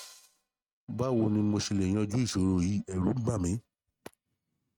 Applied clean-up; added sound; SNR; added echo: neural mask model RNNoise.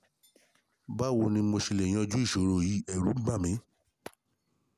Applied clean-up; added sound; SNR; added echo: none; none; none; none.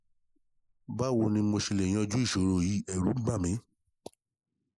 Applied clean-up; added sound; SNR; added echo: neural mask model Resemble Enhance denoiser.